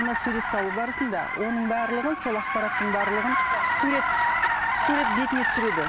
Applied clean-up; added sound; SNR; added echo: none; Car; -3 dB; none.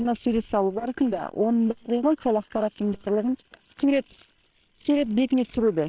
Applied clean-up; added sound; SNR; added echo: neural separator model SepFormer WHAM!.